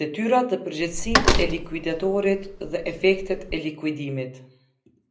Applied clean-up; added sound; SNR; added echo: none; Slam; 0 dB; reverberation time 0.5 s.